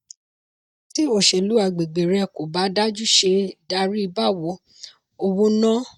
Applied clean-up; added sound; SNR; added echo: neural mask model DeepFilterNet 3.